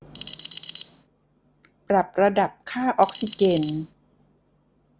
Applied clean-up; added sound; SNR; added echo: none; Alarm; 9 dB; none.